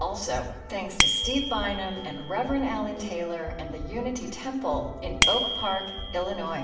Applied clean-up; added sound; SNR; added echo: none; Bicycle bell; 2 dB; reverberation time 0.8 s.